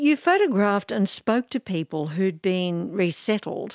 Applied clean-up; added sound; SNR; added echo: none; none; none; none.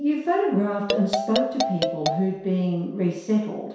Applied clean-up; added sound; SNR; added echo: none; Marimba, xylophone; 3 dB; reverberation time 0.7 s.